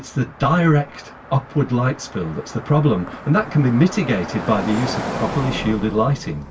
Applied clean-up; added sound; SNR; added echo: none; Car passing by; 11 dB; reverberation time 0.2 s.